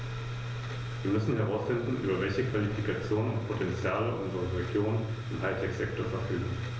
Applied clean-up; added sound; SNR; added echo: none; none; none; none.